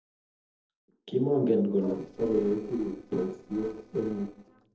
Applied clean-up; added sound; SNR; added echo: neural separator model SepFormer DNS4.